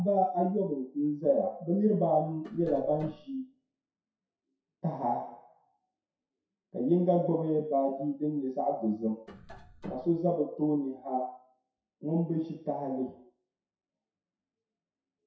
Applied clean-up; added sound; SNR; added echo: classical method WPE with log-MMSE.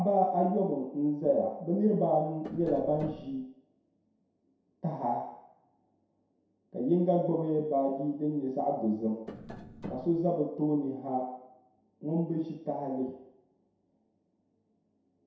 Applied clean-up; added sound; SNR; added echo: none; Tap; 13 dB; reverberation time 0.7 s.